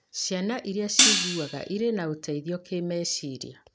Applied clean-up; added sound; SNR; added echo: none; Hi-hat; -4 dB; none.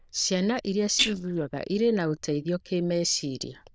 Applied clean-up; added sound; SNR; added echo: neural diffusion model UNIVERSE++.